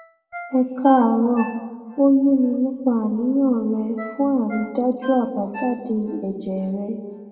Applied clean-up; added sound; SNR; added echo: none; Ringtone; 19 dB; reverberation time 1.7 s.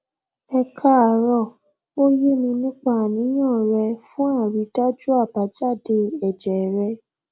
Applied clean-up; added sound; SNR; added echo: none; none; none; none.